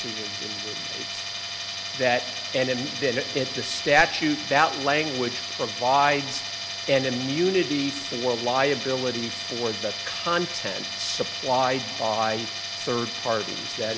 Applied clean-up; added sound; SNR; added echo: none; Tools; 6 dB; none.